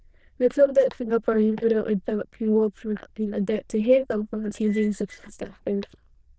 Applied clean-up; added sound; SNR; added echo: neural diffusion model UNIVERSE++.